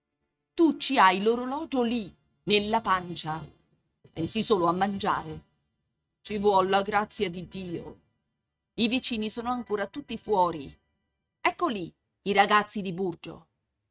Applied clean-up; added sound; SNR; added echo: neural mask model RNNoise.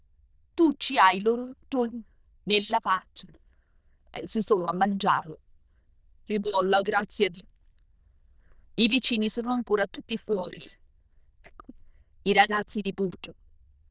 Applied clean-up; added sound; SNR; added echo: neural diffusion model UNIVERSE++.